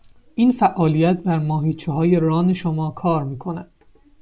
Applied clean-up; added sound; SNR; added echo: none; none; none; none.